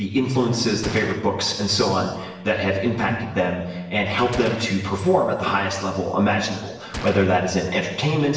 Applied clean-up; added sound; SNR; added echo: none; Gunshot, gunfire; 14 dB; reverberation time 1.1 s.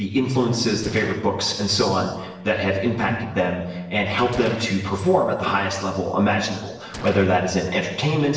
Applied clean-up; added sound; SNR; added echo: neural separator model SepFormer DNS4.